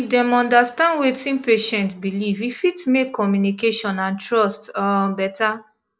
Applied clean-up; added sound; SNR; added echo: none; none; none; none.